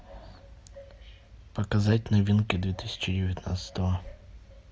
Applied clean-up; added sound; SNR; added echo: none; none; none; none.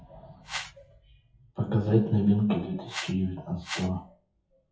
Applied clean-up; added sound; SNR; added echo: classical method WPE with log-MMSE.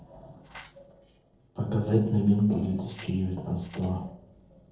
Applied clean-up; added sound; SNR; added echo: neural separator model SepFormer DNS4.